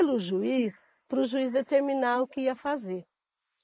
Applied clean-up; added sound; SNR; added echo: neural mask model Resemble Enhance denoiser.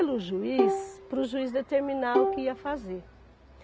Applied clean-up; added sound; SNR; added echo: none; Bowed string instrument; 0 dB; none.